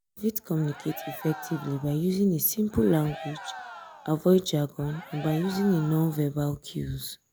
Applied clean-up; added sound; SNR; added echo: none; Cheering; 16 dB; none.